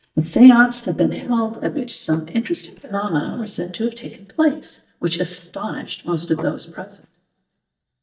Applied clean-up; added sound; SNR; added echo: neural mask model DeepFilterNet 3.